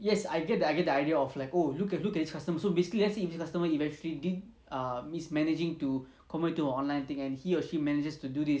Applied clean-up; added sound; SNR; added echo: none; none; none; none.